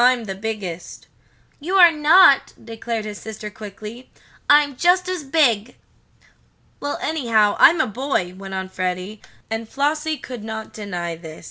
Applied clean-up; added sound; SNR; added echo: none; none; none; none.